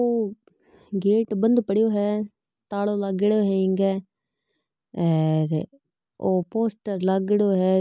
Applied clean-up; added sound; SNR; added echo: none; none; none; none.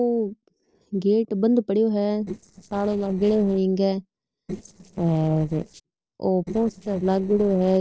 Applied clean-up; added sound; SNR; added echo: neural separator model SepFormer DNS4.